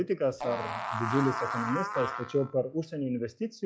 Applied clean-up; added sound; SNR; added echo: classical method log-MMSE.